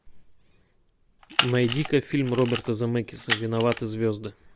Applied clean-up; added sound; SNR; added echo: none; Camera; 5 dB; none.